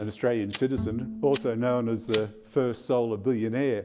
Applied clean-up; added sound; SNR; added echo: none; Bowed string instrument + Fire; 8 dB; none.